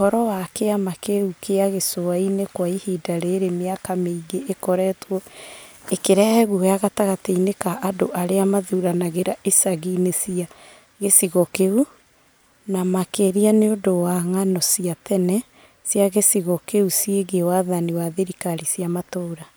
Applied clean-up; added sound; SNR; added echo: none; none; none; none.